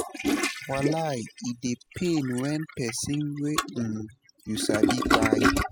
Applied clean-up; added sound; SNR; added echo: classical method spectral subtraction.